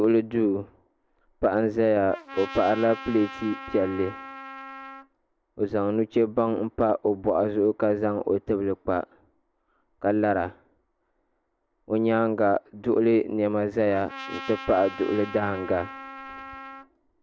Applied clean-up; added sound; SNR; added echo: none; Trumpet; 14 dB; none.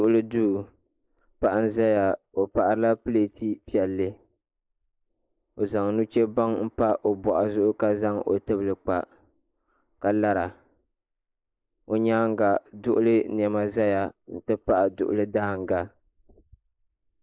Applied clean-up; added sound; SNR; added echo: neural mask model Resemble Enhance denoiser.